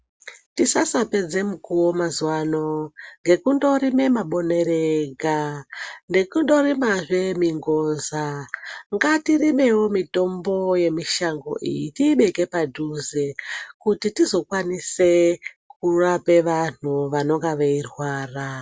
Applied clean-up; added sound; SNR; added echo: none; none; none; none.